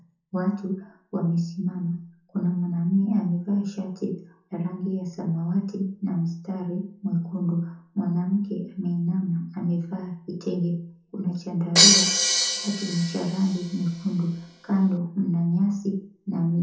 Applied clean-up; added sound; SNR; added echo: none; Crash cymbal; -3 dB; reverberation time 0.5 s.